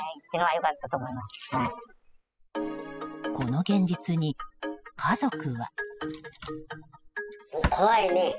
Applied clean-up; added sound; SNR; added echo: classical method spectral subtraction.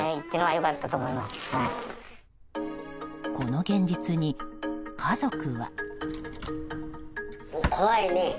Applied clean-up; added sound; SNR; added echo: none; Drawer open or close; 12 dB; none.